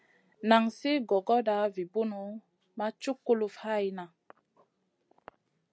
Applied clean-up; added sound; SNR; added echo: none; none; none; none.